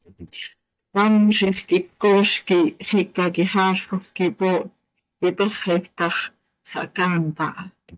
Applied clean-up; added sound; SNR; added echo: neural mask model DeepFilterNet 3.